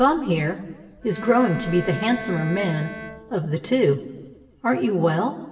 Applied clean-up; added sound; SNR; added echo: none; Bowed string instrument; 13 dB; reverberation time 1.2 s.